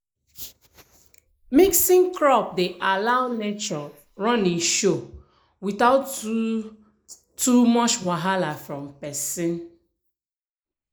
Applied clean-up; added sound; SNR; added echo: neural mask model Resemble Enhance denoiser.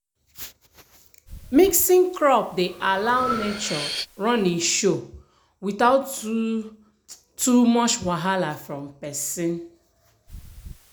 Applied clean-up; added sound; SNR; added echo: none; Breathing; 14 dB; none.